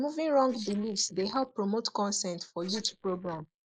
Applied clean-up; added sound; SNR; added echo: neural mask model Resemble Enhance denoiser.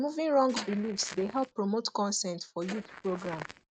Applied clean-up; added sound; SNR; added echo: neural mask model RNNoise.